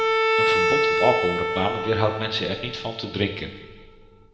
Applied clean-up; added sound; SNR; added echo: none; Bowed string instrument; -2 dB; reverberation time 1.4 s.